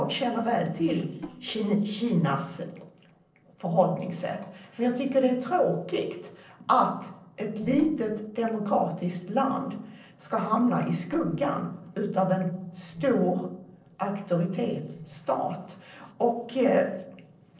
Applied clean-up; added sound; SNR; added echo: neural separator model SepFormer DNS4.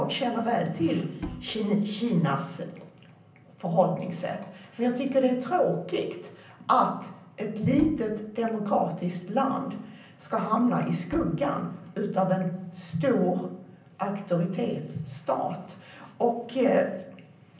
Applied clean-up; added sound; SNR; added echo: none; Bowed string instrument; 14 dB; reverberation time 0.6 s.